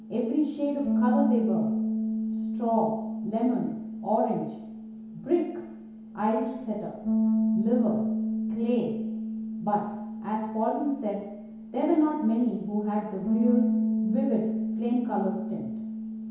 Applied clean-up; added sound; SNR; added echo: none; Bass guitar; 0 dB; reverberation time 1.0 s.